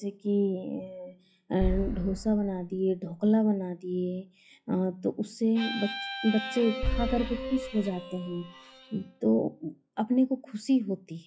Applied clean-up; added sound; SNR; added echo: classical method log-MMSE.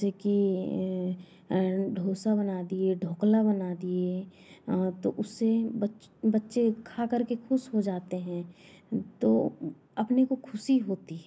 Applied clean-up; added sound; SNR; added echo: none; none; none; none.